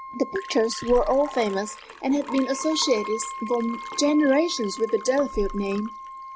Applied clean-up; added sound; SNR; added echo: none; Liquid + Wind instrument, woodwind instrument; 11 dB; none.